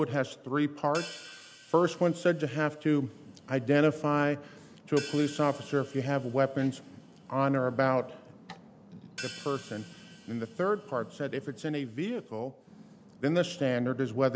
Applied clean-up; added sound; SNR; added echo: none; Crash cymbal / Hi-hat; 19 dB; none.